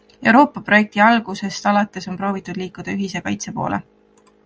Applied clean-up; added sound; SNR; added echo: none; none; none; none.